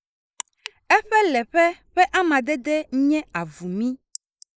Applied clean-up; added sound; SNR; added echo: neural mask model Resemble Enhance denoiser.